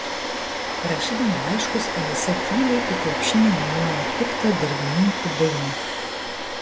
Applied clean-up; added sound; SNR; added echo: none; Domestic sounds, home sounds; 1 dB; none.